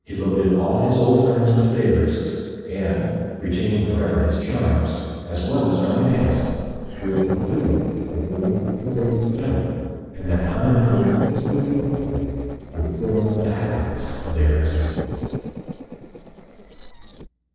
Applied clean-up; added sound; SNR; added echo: neural separator model SepFormer DNS4.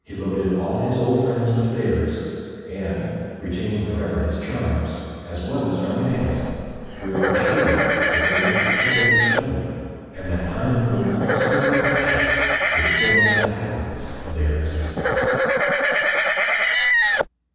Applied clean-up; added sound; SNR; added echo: none; Livestock, farm animals, working animals; -3 dB; reverberation time 2.1 s.